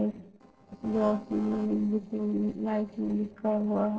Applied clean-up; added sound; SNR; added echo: neural separator model SepFormer DNS4.